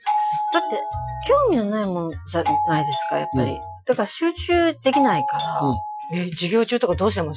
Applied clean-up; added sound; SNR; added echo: classical method Wiener filter.